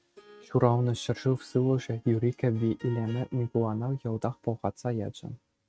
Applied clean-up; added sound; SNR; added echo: neural mask model RNNoise.